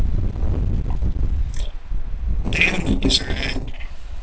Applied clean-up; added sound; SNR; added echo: neural separator model SepFormer DNS4.